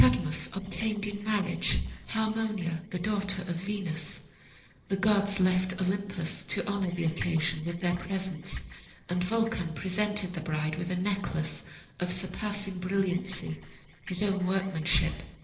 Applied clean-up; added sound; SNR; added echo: neural separator model SepFormer DNS4.